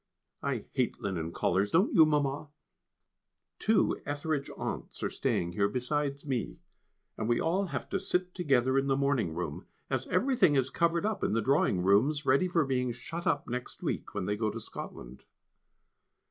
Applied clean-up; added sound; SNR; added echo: none; none; none; none.